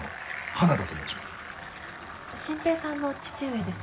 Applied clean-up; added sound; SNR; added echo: none; Bicycle; 9 dB; reverberation time 0.2 s.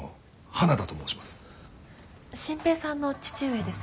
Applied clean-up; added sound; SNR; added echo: none; none; none; none.